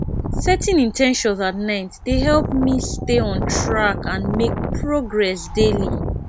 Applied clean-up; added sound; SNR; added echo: none; Wind; 3 dB; none.